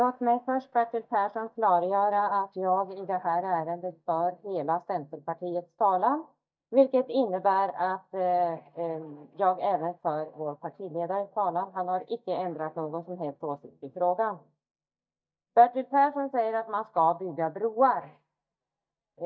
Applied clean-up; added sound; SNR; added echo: neural mask model DeepFilterNet 3.